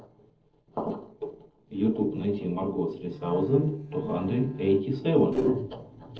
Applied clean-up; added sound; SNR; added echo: neural separator model SepFormer DNS4.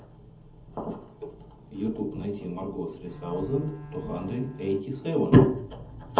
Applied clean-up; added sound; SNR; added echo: none; Bowed string instrument; 15 dB; reverberation time 0.7 s.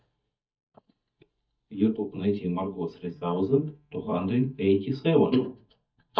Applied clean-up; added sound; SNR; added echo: neural mask model DeepFilterNet 3.